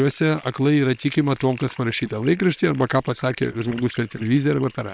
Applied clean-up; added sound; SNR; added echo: neural separator model SepFormer WHAM!.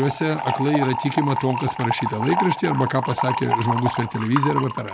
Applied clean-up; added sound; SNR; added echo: none; Fill (with liquid) / Trickle, dribble; 3 dB; none.